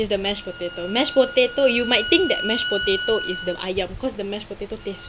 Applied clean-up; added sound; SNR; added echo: none; Bowed string instrument; 8 dB; none.